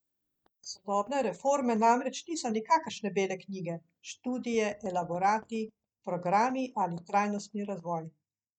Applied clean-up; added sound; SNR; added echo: neural mask model DeepFilterNet 3.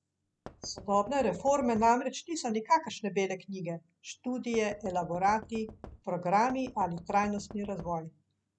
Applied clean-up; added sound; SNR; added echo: none; Knock; 18 dB; none.